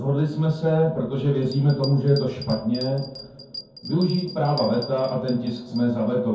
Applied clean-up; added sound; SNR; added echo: none; Bell; 18 dB; reverberation time 0.6 s.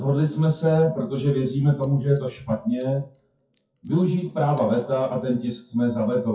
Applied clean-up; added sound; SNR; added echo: classical method WPE with log-MMSE.